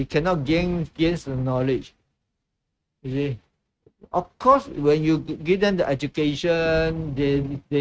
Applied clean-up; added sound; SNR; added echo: neural mask model RNNoise.